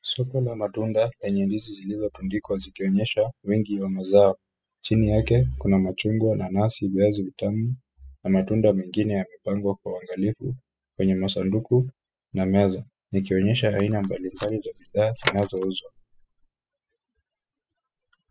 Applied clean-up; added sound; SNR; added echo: classical method spectral subtraction.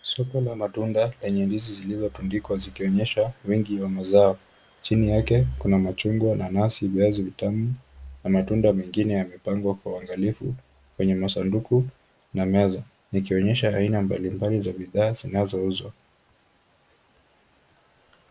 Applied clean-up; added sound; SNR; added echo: none; none; none; none.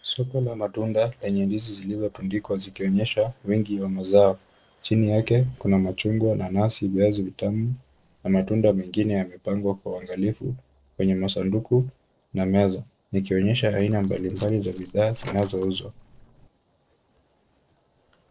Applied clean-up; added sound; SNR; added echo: neural separator model SepFormer DNS4.